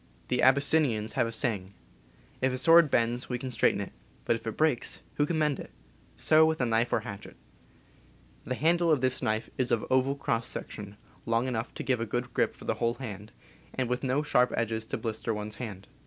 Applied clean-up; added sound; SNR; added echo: none; none; none; none.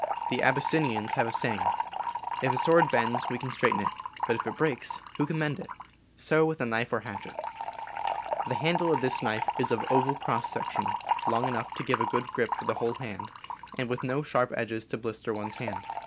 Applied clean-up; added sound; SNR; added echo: none; Fill (with liquid) / Trickle, dribble; 3 dB; none.